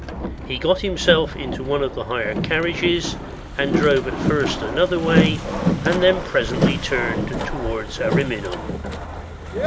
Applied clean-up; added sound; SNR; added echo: none; Boat, Water vehicle; 2 dB; none.